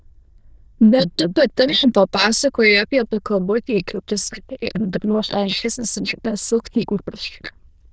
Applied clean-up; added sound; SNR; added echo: neural diffusion model UNIVERSE++.